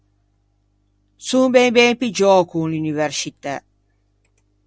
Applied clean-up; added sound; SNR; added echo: none; none; none; none.